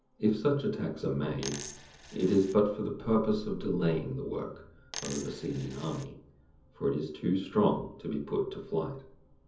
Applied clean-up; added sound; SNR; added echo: none; Coin (dropping); 13 dB; reverberation time 0.7 s.